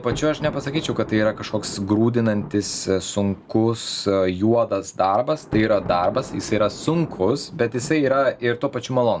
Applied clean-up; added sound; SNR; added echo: none; Thunder; 16 dB; none.